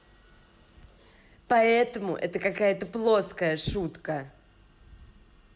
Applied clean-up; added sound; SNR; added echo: none; none; none; none.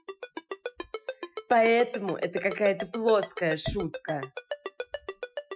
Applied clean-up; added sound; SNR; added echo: classical method Wiener filter.